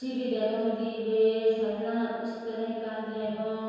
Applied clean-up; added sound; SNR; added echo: none; none; none; reverberation time 1.9 s.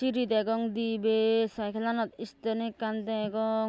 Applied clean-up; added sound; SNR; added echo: none; none; none; none.